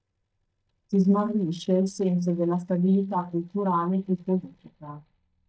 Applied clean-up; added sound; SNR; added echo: neural mask model DeepFilterNet 3.